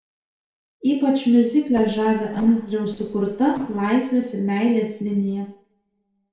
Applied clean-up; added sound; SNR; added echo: neural separator model SepFormer DNS4.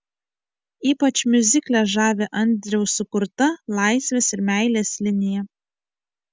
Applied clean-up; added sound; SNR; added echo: none; none; none; none.